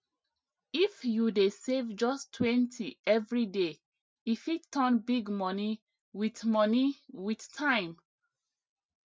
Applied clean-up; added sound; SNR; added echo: none; none; none; none.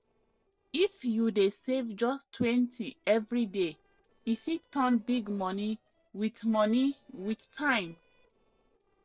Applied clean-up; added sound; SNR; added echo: neural separator model SepFormer DNS4.